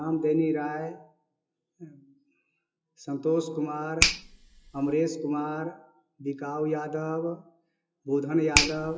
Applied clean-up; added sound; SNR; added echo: classical method WPE with log-MMSE.